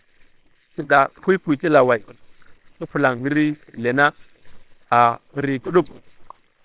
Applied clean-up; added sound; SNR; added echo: neural separator model SepFormer WHAMR!.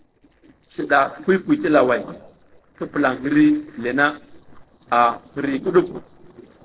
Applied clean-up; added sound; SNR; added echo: neural separator model SepFormer DNS4.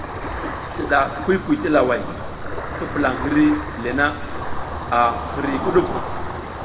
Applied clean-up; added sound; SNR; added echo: none; Ocean; 5 dB; reverberation time 2.2 s.